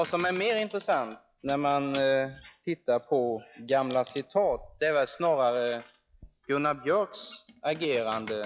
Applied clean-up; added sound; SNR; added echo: classical method log-MMSE.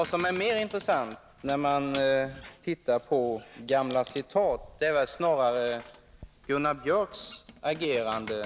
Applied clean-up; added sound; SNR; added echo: none; Squeak; 20 dB; none.